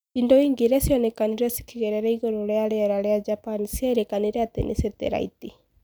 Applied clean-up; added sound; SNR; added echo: none; none; none; none.